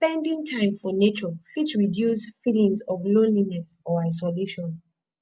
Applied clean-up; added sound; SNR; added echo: none; none; none; none.